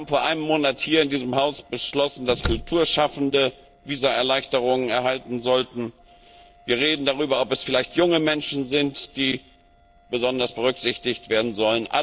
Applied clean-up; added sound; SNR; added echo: neural separator model SepFormer DNS4.